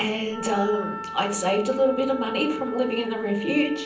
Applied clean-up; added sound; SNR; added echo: none; Wind instrument, woodwind instrument; 10 dB; reverberation time 0.6 s.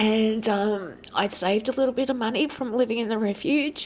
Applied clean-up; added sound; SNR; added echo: none; none; none; none.